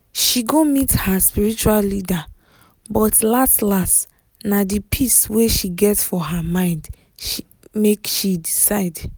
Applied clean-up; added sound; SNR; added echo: none; none; none; none.